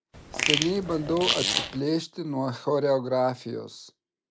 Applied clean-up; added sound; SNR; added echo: none; Fart; 0 dB; none.